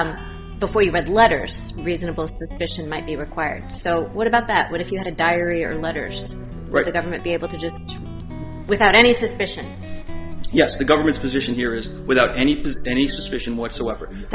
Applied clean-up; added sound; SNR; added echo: none; Guitar; 14 dB; none.